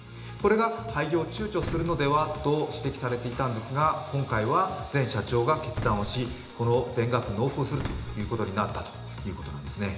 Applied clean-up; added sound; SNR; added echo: none; Boom; 12 dB; reverberation time 0.8 s.